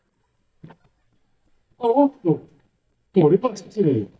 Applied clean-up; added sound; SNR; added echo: neural mask model DeepFilterNet 3.